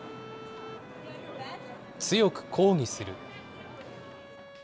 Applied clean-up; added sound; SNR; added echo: none; Bowed string instrument; 17 dB; none.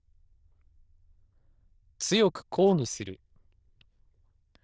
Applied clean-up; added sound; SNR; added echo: neural diffusion model UNIVERSE++.